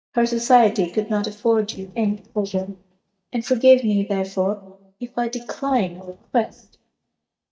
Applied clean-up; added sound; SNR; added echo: neural mask model DeepFilterNet 3.